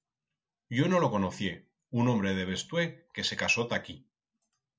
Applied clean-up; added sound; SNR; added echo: none; none; none; none.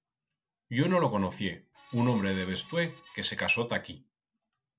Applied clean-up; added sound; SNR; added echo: none; Screech; 20 dB; none.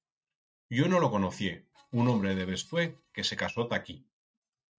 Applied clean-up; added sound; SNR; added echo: neural mask model RNNoise.